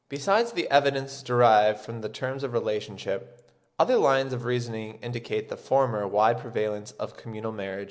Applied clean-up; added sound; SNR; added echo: none; none; none; none.